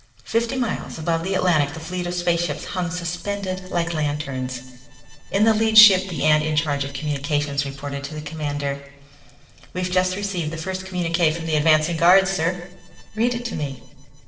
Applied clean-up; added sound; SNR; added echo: neural separator model SepFormer DNS4.